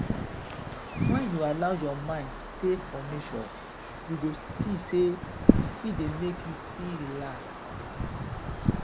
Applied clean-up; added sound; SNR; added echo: none; Wind; -1 dB; none.